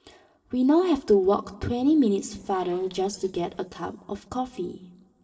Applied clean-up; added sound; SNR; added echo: neural separator model SepFormer DNS4.